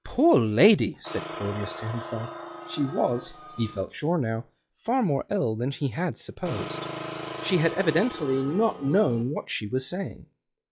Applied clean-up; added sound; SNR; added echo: classical method log-MMSE.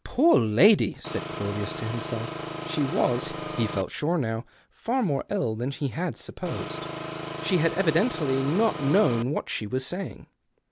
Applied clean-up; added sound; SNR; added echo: none; Engine; 7 dB; none.